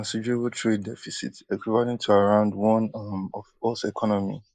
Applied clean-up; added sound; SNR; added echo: neural mask model Resemble Enhance denoiser.